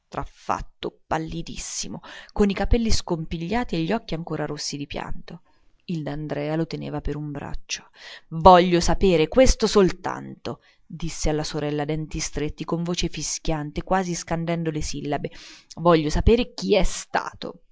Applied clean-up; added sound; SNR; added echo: none; none; none; none.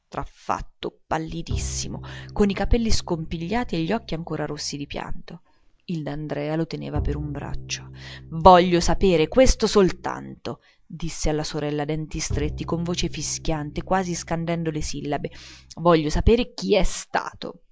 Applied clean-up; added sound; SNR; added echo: none; Bowed string instrument; 13 dB; none.